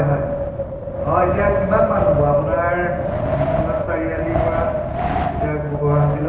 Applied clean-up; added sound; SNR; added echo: none; Wind; -1 dB; reverberation time 0.9 s.